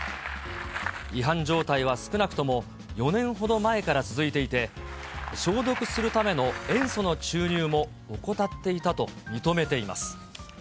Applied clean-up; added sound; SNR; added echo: none; Bicycle; 13 dB; none.